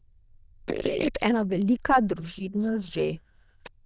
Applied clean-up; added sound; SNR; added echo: neural diffusion model UNIVERSE++.